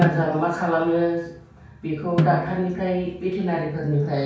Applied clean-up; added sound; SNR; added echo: none; Snare drum; 6 dB; reverberation time 0.5 s.